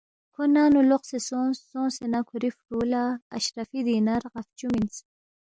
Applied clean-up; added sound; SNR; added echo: none; none; none; none.